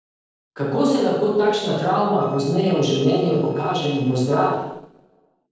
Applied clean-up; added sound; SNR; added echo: neural separator model SepFormer DNS4.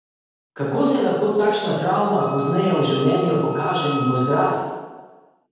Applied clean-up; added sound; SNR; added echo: none; Wind instrument, woodwind instrument; 10 dB; reverberation time 1.2 s.